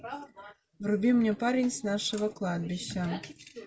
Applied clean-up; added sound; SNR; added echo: none; none; none; none.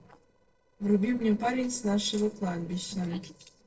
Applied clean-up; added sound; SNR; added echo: neural separator model SepFormer DNS4.